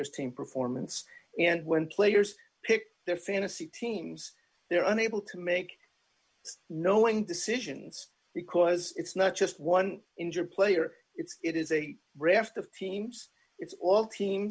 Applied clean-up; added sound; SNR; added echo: none; none; none; none.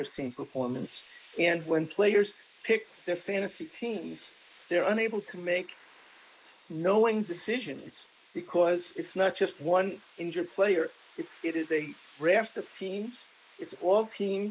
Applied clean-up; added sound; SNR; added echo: neural mask model Resemble Enhance denoiser.